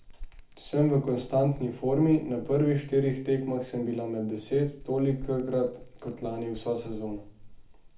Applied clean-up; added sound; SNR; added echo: none; Bell; 18 dB; reverberation time 0.3 s.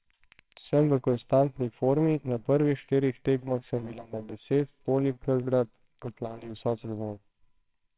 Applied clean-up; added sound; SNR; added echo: neural separator model SepFormer WHAMR!.